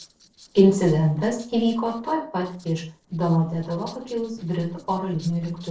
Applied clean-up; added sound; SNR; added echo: neural separator model SepFormer DNS4.